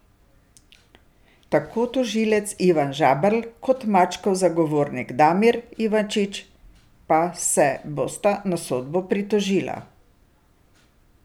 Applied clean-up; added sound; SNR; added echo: none; none; none; none.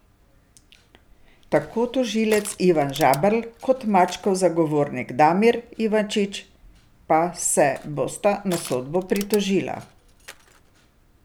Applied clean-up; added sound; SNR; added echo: none; Crushing; 20 dB; none.